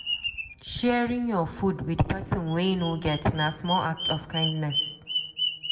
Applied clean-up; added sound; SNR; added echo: none; Bird vocalization, bird call, bird song; 6 dB; reverberation time 1.2 s.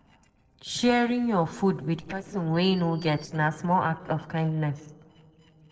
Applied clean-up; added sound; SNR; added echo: neural separator model SepFormer DNS4.